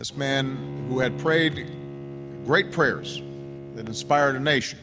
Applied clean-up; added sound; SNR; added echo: none; Bowed string instrument; 10 dB; none.